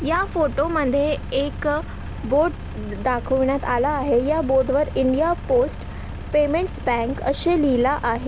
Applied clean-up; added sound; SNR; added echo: none; Engine; 10 dB; none.